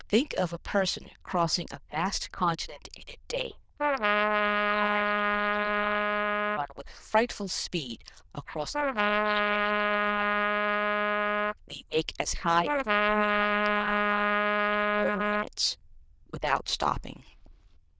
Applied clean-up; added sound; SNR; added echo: neural diffusion model UNIVERSE++.